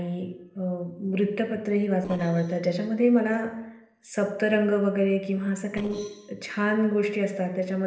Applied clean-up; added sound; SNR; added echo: neural separator model SepFormer DNS4.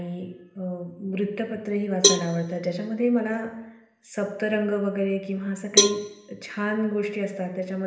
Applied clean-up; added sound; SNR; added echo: none; Cowbell; 0 dB; reverberation time 0.9 s.